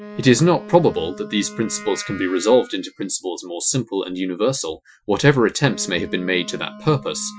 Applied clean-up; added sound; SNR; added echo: classical method Wiener filter.